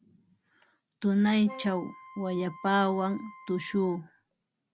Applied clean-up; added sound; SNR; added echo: none; Brass instrument + Wind instrument, woodwind instrument; 18 dB; none.